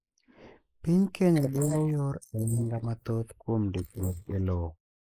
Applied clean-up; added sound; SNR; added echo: neural mask model Resemble Enhance denoiser.